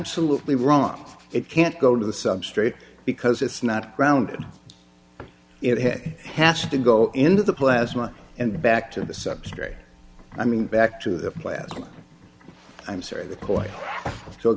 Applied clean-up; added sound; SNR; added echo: none; none; none; none.